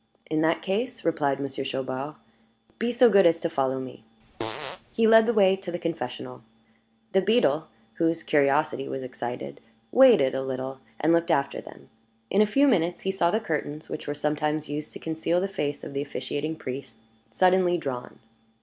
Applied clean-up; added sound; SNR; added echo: none; Fart; 12 dB; none.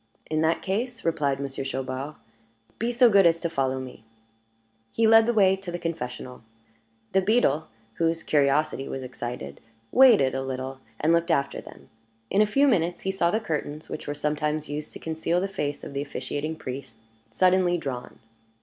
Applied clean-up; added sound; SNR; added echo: none; none; none; none.